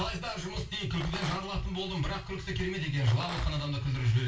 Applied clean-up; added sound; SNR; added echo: none; Rattle; 11 dB; reverberation time 0.3 s.